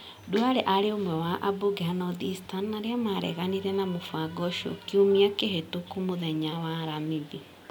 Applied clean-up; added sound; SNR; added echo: none; none; none; none.